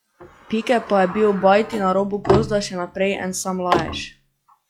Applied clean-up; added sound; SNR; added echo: classical method log-MMSE.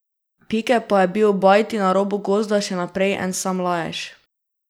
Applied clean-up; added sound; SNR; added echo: none; none; none; none.